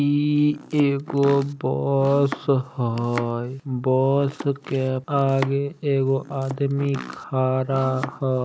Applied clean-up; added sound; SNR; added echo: none; Domestic sounds, home sounds; 16 dB; none.